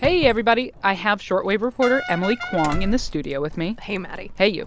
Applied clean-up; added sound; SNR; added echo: none; Doorbell + Brass instrument; 9 dB; none.